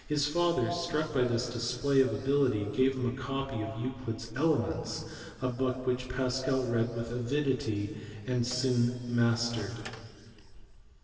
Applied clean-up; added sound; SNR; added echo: none; Microwave oven; 19 dB; reverberation time 2.7 s.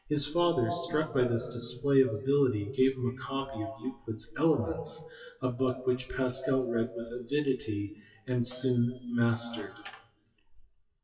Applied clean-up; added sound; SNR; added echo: classical method WPE with log-MMSE.